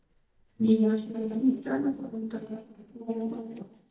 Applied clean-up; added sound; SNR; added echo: neural mask model DeepFilterNet 3.